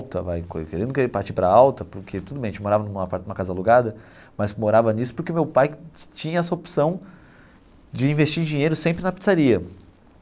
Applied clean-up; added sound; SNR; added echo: none; none; none; none.